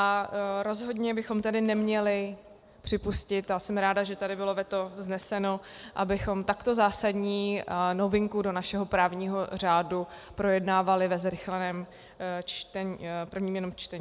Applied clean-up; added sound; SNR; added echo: none; none; none; none.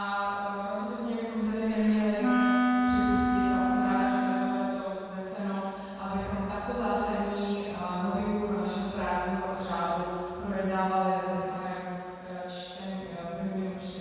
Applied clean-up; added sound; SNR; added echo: none; Wind instrument, woodwind instrument; -4 dB; reverberation time 2.1 s.